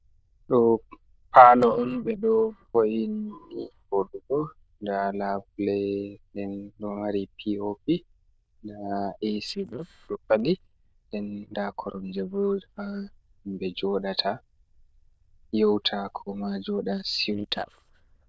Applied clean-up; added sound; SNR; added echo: neural diffusion model UNIVERSE++.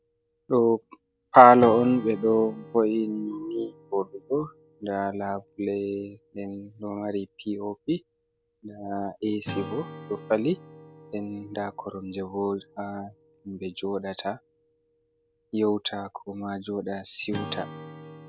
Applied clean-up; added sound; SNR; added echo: none; Acoustic guitar / Strum; 19 dB; none.